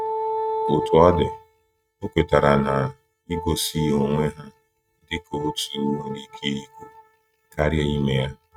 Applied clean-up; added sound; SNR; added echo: neural mask model RNNoise.